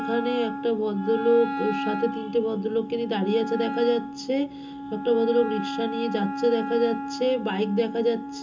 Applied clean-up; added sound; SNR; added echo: none; Wind instrument, woodwind instrument; 7 dB; reverberation time 0.2 s.